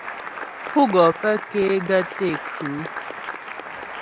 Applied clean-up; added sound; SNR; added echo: none; Applause; 10 dB; none.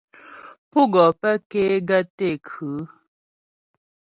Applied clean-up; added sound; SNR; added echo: none; none; none; none.